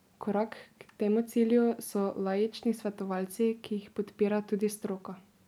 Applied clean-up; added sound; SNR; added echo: none; none; none; none.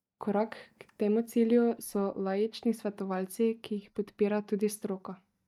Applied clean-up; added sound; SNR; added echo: neural mask model DeepFilterNet 3.